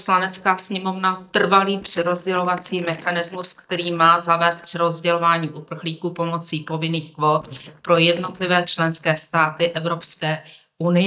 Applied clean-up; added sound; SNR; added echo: neural mask model DeepFilterNet 3.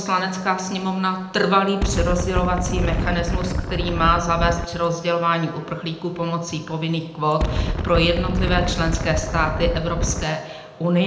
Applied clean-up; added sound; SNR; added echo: none; Wind; 1 dB; reverberation time 0.8 s.